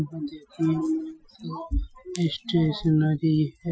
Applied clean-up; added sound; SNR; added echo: classical method Wiener filter.